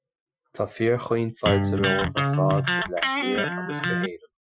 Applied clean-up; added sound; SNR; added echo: classical method Wiener filter.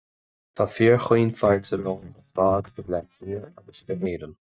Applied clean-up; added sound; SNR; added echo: neural mask model DeepFilterNet 3.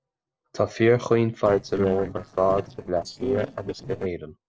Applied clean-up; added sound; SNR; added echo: neural separator model SepFormer DNS4.